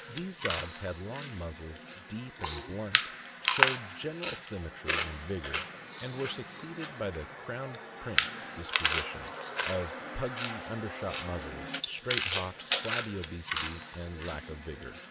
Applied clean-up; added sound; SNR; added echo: none; Chewing, mastication; -4 dB; none.